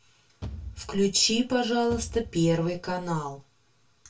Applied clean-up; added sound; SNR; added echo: none; Bass drum / Thump, thud; 14 dB; reverberation time 0.2 s.